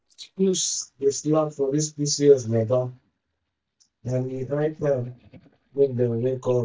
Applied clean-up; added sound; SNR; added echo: neural mask model DeepFilterNet 3.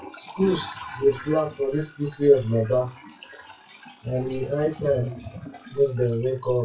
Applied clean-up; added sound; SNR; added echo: classical method WPE with log-MMSE.